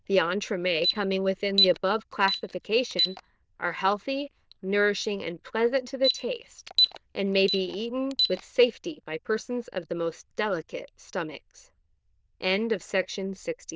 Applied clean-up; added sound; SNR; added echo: neural diffusion model UNIVERSE++.